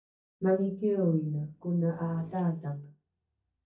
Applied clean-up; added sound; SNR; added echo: neural mask model DeepFilterNet 3.